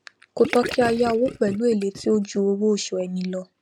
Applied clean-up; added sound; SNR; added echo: none; Gurgling / Liquid; 11 dB; none.